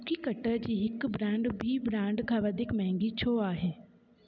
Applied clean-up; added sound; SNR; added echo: none; none; none; none.